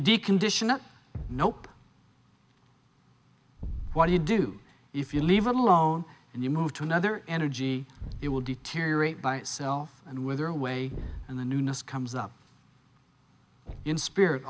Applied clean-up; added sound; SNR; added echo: none; Thump, thud; 15 dB; none.